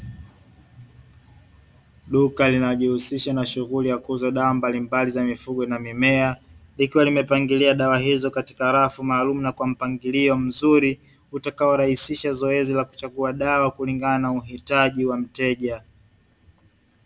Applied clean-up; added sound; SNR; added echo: none; none; none; none.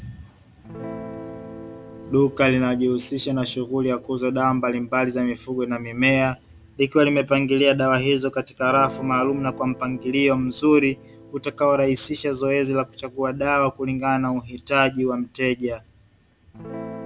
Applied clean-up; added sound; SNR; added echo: none; Guitar; 19 dB; none.